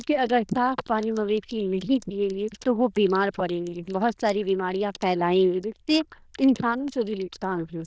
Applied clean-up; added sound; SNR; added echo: neural diffusion model UNIVERSE++.